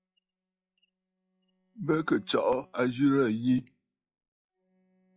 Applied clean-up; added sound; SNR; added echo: classical method log-MMSE.